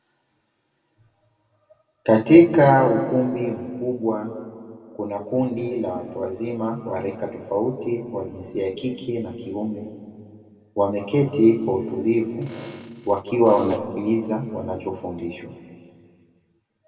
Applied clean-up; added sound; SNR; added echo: none; Fart; 12 dB; reverberation time 2.1 s.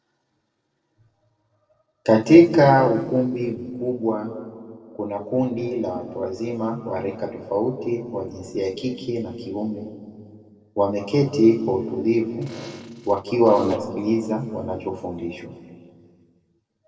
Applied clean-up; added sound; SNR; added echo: neural separator model SepFormer DNS4.